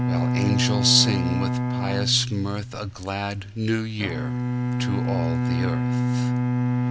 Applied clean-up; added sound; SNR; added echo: none; Bowed string instrument; -3 dB; none.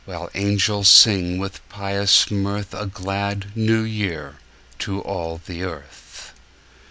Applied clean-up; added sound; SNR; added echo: none; none; none; none.